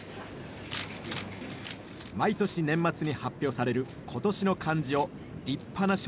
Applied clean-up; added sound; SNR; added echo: none; none; none; none.